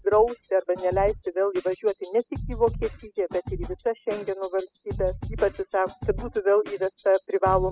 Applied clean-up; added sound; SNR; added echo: classical method spectral subtraction.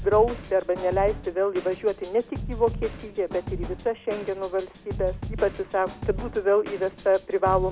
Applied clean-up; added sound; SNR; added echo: none; Drum kit; 10 dB; none.